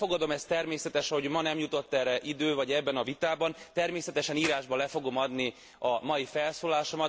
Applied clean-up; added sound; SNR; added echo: none; Clapping; 11 dB; none.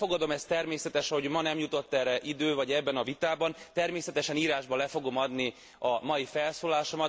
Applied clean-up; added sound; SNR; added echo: none; none; none; none.